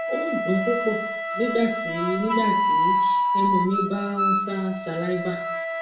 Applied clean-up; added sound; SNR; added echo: none; Wind instrument, woodwind instrument; -2 dB; reverberation time 0.5 s.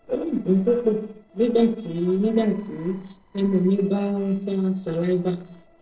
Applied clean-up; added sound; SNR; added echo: neural separator model SepFormer DNS4.